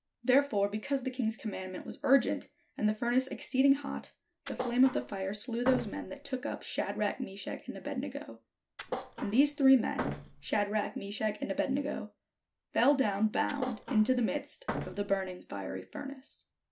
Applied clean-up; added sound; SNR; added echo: none; Thump, thud; 9 dB; none.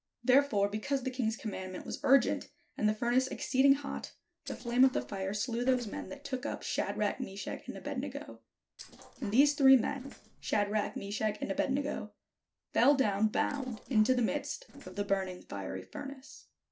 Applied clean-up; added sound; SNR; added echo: neural separator model SepFormer DNS4.